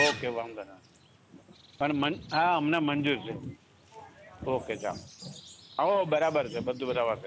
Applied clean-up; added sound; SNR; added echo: none; Livestock, farm animals, working animals; 12 dB; none.